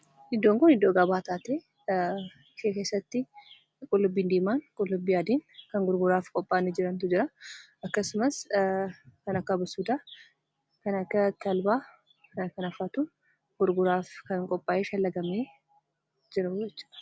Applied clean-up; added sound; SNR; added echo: none; none; none; none.